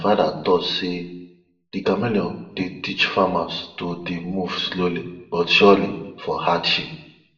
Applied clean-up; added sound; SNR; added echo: none; none; none; reverberation time 0.6 s.